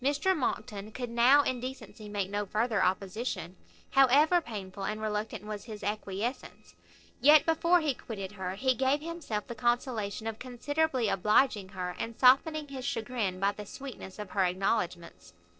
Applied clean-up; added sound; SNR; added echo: neural separator model SepFormer DNS4.